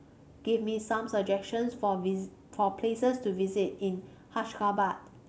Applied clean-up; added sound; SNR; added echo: none; none; none; none.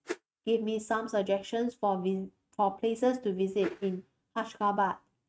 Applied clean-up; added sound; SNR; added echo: neural mask model RNNoise.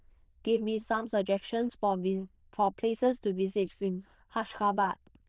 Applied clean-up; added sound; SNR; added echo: neural diffusion model UNIVERSE++.